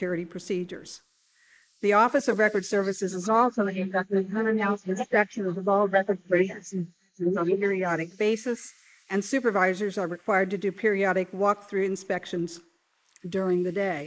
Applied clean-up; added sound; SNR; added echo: neural mask model Resemble Enhance denoiser.